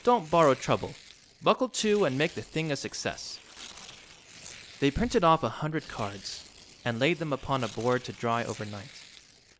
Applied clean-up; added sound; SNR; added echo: none; Tearing; 20 dB; none.